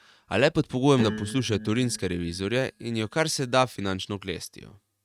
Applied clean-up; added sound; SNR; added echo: neural mask model RNNoise.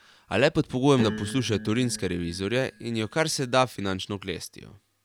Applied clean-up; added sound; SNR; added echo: none; Piano; 14 dB; none.